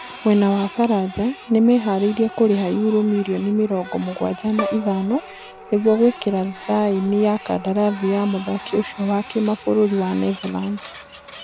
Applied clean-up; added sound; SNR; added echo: none; Bowed string instrument + Printer; 15 dB; none.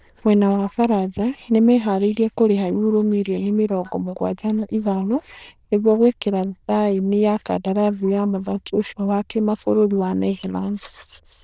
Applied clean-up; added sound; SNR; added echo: neural diffusion model UNIVERSE++.